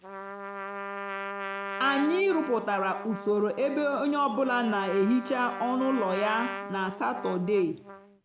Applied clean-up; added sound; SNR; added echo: none; Trumpet; 10 dB; none.